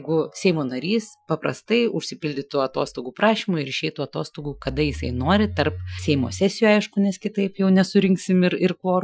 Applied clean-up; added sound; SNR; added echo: classical method Wiener filter.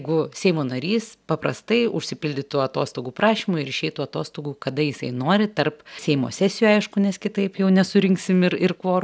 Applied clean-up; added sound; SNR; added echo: none; none; none; none.